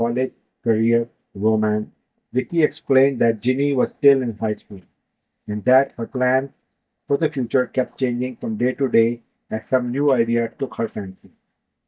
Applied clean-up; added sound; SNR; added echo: neural mask model DeepFilterNet 3.